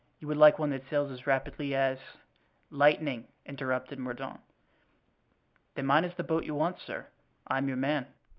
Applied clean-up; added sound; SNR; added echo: none; none; none; none.